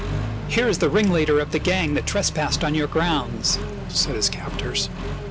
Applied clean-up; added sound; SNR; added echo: none; Accelerating, revving, vroom; 6 dB; none.